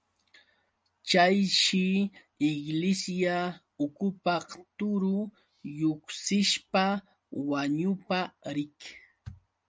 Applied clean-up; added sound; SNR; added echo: none; none; none; none.